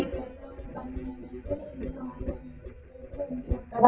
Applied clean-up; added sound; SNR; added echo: neural mask model DeepFilterNet 3.